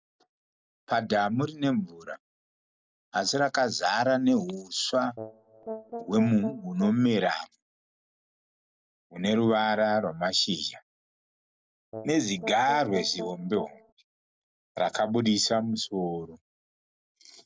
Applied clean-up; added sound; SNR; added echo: none; Brass instrument; 11 dB; none.